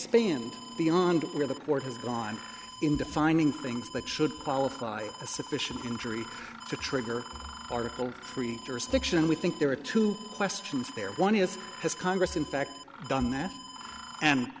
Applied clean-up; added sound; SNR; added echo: none; Alarm + Mechanisms; 14 dB; none.